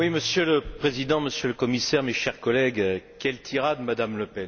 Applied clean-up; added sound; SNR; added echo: none; none; none; none.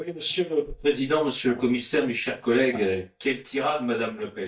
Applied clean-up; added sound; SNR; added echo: neural mask model DeepFilterNet 3.